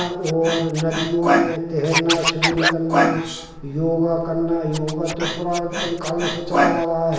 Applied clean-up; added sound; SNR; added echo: none; Scratching (performance technique); 2 dB; reverberation time 1.2 s.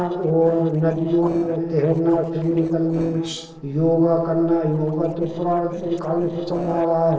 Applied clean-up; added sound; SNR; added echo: neural separator model SepFormer DNS4.